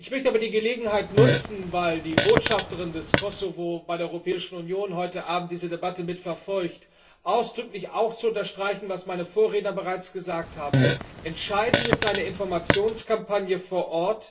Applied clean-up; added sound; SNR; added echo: none; Fart; -2 dB; reverberation time 0.3 s.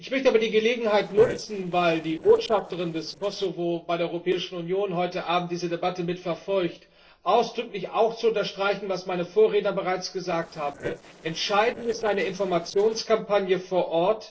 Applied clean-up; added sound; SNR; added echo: neural separator model SepFormer DNS4.